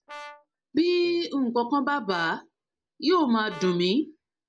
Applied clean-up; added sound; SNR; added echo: none; Brass instrument; 20 dB; none.